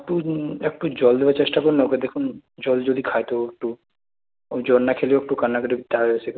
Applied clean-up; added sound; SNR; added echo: none; none; none; none.